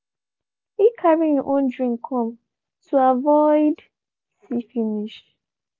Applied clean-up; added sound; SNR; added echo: none; none; none; none.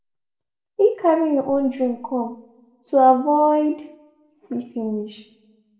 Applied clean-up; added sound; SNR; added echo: none; none; none; reverberation time 0.5 s.